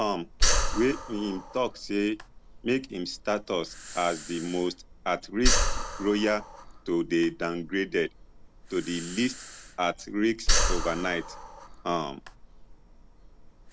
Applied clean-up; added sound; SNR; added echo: none; Breathing; 1 dB; none.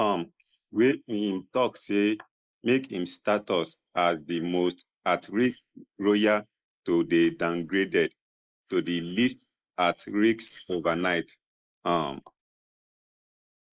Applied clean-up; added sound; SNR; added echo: neural mask model Resemble Enhance denoiser.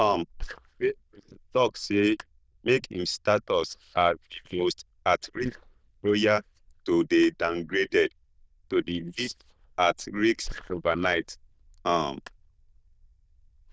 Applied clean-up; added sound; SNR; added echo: neural diffusion model UNIVERSE++.